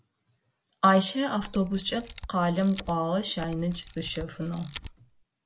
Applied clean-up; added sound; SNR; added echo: none; Camera; 14 dB; none.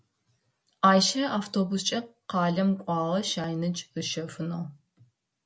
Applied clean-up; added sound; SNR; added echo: none; none; none; none.